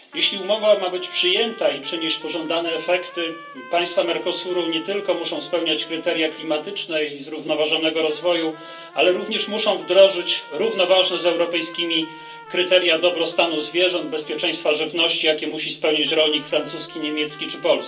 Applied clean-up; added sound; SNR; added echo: none; Trumpet; 20 dB; reverberation time 0.3 s.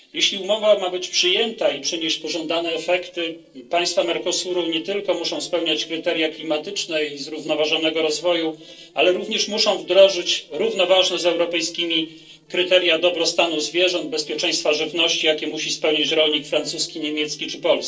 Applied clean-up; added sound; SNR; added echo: neural separator model SepFormer DNS4.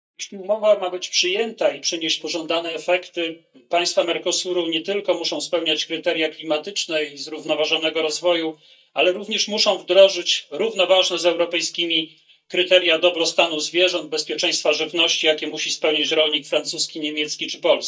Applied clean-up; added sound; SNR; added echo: neural mask model DeepFilterNet 3.